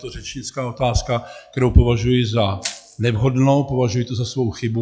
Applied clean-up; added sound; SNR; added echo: classical method log-MMSE.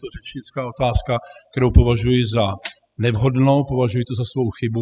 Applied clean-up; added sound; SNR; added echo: classical method spectral subtraction.